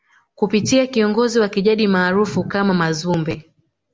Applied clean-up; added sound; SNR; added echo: none; none; none; none.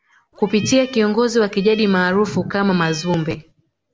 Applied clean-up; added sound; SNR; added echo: none; Cat; 20 dB; none.